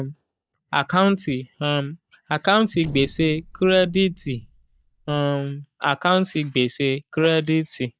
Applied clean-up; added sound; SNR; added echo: neural mask model DeepFilterNet 3.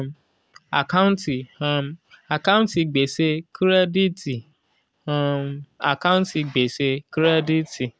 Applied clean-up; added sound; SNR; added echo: none; none; none; none.